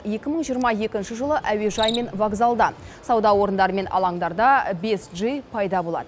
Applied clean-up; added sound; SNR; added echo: none; Cricket; 19 dB; none.